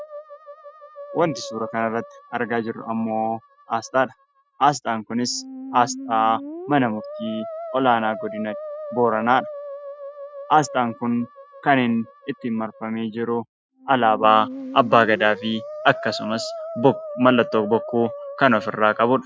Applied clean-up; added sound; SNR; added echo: classical method Wiener filter.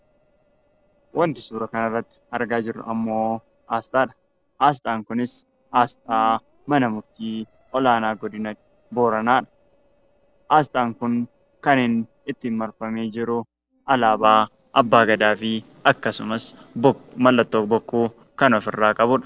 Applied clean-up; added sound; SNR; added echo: neural separator model SepFormer DNS4.